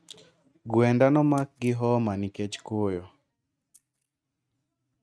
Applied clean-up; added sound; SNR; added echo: neural mask model RNNoise.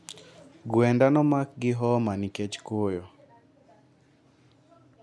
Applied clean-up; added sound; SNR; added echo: none; none; none; none.